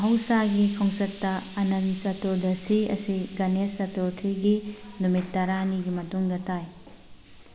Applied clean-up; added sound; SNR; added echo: none; Explosion; 20 dB; none.